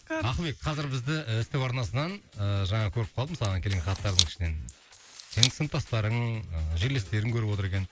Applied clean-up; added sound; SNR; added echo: neural mask model Resemble Enhance denoiser.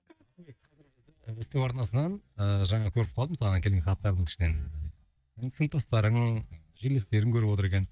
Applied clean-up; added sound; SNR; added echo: neural mask model DeepFilterNet 3.